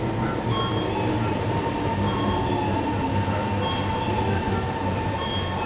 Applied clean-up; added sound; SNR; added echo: none; Subway, metro, underground; -4 dB; reverberation time 0.6 s.